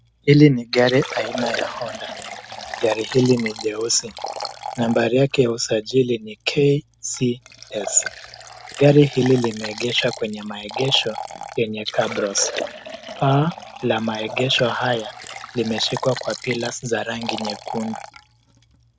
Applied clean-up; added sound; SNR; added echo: none; Liquid + Liquid; 12 dB; none.